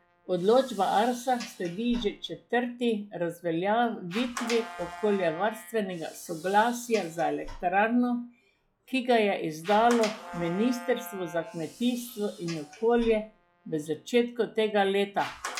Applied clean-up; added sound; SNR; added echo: classical method log-MMSE.